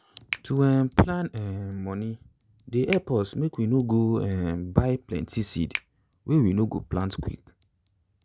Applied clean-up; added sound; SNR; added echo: none; Finger snapping; 17 dB; none.